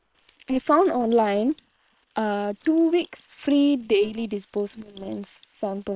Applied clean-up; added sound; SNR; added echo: neural separator model SepFormer WHAM!.